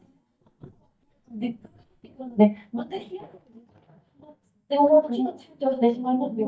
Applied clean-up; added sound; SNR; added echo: neural mask model DeepFilterNet 3.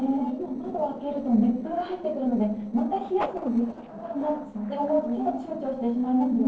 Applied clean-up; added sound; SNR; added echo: neural separator model SepFormer DNS4.